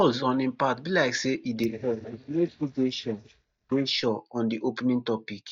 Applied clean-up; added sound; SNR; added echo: neural mask model DeepFilterNet 3.